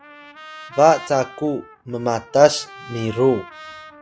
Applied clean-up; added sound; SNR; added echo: none; Trumpet; 19 dB; none.